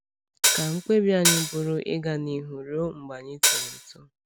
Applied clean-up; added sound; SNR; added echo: none; Hi-hat; -3 dB; none.